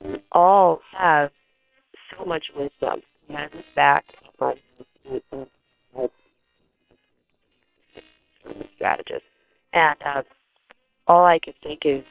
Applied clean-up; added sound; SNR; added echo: neural separator model SepFormer WHAM!.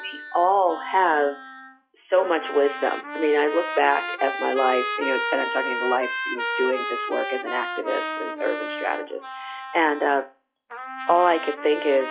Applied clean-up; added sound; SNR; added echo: classical method log-MMSE.